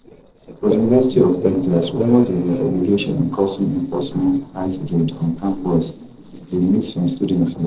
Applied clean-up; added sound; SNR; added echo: neural separator model SepFormer DNS4.